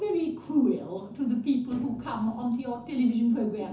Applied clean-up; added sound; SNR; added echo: none; Thump, thud; 18 dB; reverberation time 0.9 s.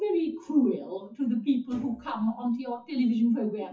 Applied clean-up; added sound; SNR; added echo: classical method WPE with log-MMSE.